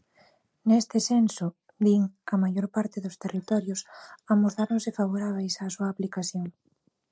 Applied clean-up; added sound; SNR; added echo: neural separator model SepFormer DNS4.